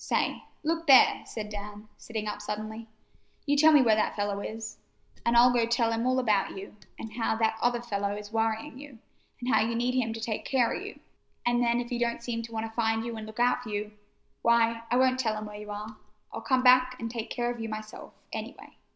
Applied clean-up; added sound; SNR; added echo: none; Liquid; 20 dB; none.